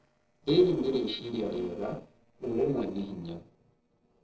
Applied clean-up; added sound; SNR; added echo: neural separator model SepFormer DNS4.